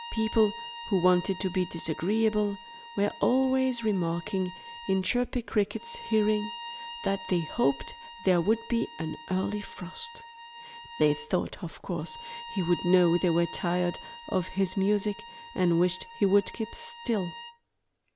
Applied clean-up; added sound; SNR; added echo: none; Bowed string instrument; 15 dB; none.